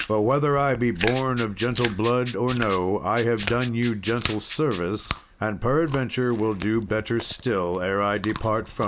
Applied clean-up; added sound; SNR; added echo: none; Chewing, mastication + Rattle (instrument); 8 dB; none.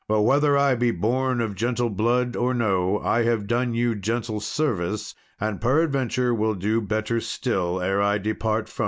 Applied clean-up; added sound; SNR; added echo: none; none; none; none.